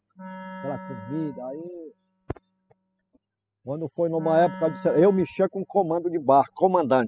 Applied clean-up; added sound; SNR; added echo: classical method spectral subtraction.